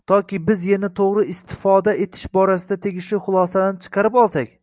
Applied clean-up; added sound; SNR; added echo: none; none; none; none.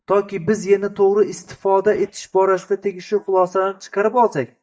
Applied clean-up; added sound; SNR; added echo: neural mask model DeepFilterNet 3.